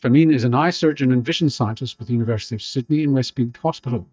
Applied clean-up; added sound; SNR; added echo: neural mask model DeepFilterNet 3.